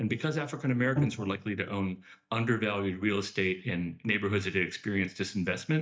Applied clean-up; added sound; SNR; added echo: neural mask model DeepFilterNet 3.